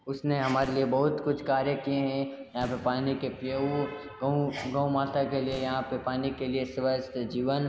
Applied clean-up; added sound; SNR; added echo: none; Sneeze + Boom; 19 dB; none.